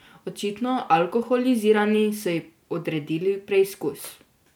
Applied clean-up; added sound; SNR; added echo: none; none; none; none.